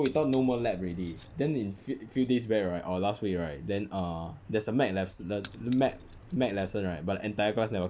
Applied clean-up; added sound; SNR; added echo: none; Keys jangling; 9 dB; none.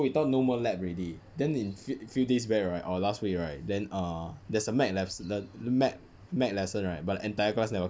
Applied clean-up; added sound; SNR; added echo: none; none; none; none.